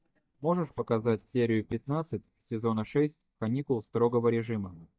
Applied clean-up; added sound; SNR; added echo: neural mask model DeepFilterNet 3.